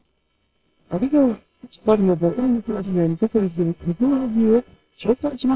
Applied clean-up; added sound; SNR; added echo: neural separator model SepFormer WHAMR!.